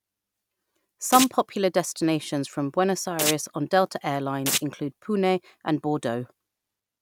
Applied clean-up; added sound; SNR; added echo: none; Domestic sounds, home sounds; 5 dB; none.